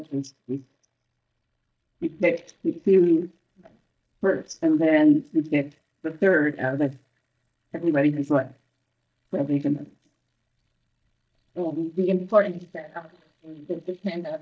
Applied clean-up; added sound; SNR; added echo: neural mask model DeepFilterNet 3.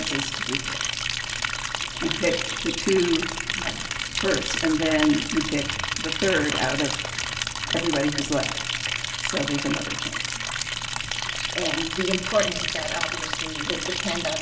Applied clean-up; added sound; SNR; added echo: none; Liquid; 1 dB; reverberation time 1.4 s.